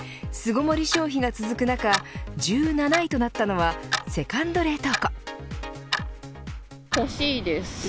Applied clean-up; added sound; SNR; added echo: none; Clock; 9 dB; none.